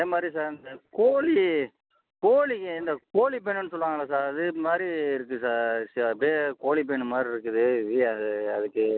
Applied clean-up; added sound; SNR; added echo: none; none; none; none.